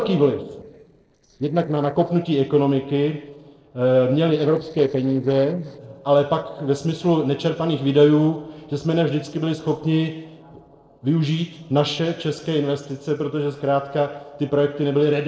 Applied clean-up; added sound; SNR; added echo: neural separator model SepFormer DNS4.